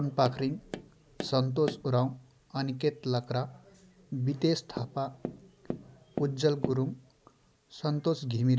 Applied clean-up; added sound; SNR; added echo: none; Tap; 13 dB; none.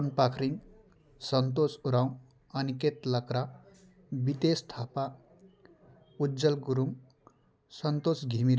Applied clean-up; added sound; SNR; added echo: none; none; none; none.